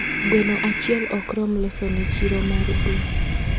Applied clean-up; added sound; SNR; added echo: none; Breathing; -2 dB; none.